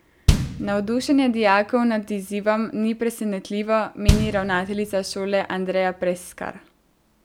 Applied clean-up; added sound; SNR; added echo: none; Bass drum; 4 dB; none.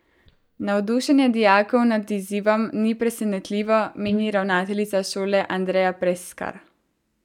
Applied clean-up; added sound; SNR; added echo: neural mask model DeepFilterNet 3.